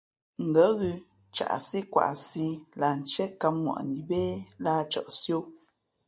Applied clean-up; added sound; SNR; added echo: neural mask model DeepFilterNet 3.